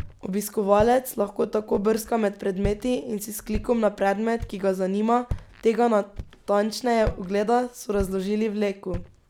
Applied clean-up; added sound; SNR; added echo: none; Walk, footsteps; 14 dB; none.